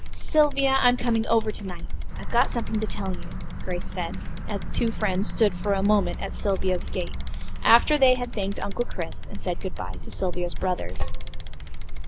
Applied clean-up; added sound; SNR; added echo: none; Bicycle; -1 dB; none.